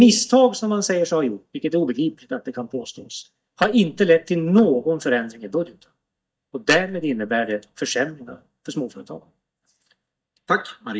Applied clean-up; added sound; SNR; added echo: neural mask model DeepFilterNet 3.